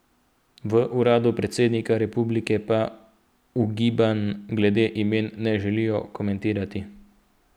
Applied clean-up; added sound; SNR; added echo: none; none; none; none.